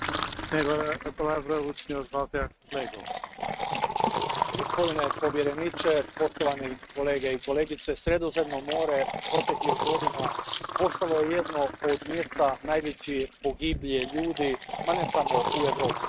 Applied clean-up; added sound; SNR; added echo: neural mask model RNNoise.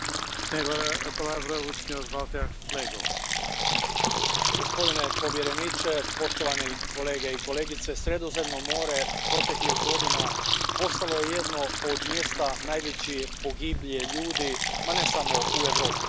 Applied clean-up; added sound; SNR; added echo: none; Fill (with liquid); -3 dB; none.